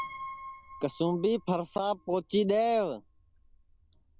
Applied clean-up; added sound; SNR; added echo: none; Piano; 16 dB; none.